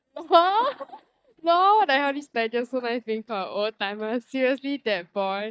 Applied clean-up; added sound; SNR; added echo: neural mask model DeepFilterNet 3.